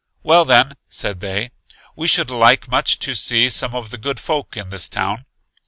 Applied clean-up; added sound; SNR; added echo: none; none; none; none.